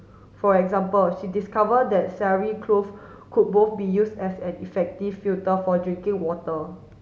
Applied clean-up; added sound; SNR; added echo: none; none; none; none.